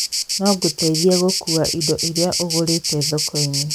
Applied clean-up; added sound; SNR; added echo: none; Insect; 2 dB; none.